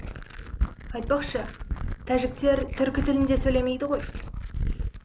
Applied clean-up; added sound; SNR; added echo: none; Glass; 4 dB; none.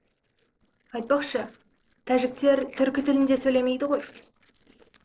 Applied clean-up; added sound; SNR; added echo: neural separator model SepFormer DNS4.